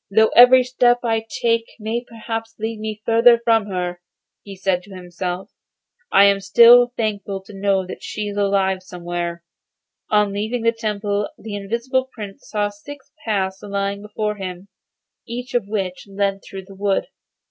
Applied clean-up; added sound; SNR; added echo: none; none; none; none.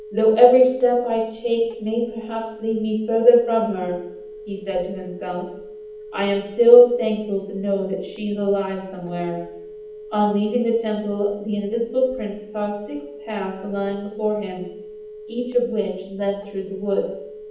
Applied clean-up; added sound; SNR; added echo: none; Telephone; 17 dB; reverberation time 0.8 s.